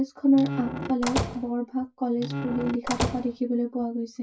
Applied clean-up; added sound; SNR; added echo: none; Squeak / Slam / Wood; 6 dB; reverberation time 0.1 s.